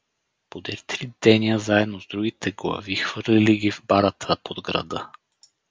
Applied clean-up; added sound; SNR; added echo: none; none; none; none.